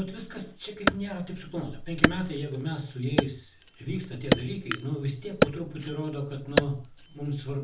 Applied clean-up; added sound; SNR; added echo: none; Wood; -2 dB; reverberation time 0.3 s.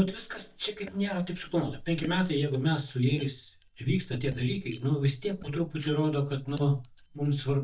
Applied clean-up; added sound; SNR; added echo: neural mask model DeepFilterNet 3.